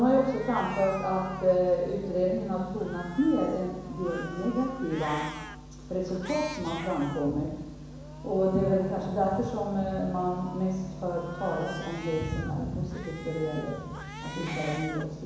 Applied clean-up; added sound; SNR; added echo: none; Cat; 14 dB; reverberation time 1.1 s.